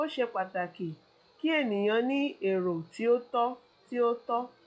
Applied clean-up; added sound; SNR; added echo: classical method log-MMSE.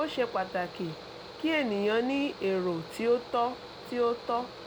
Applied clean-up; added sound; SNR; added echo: none; Mechanical fan; 14 dB; none.